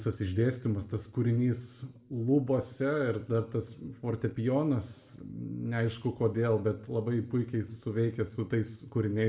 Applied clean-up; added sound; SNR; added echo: none; none; none; reverberation time 0.7 s.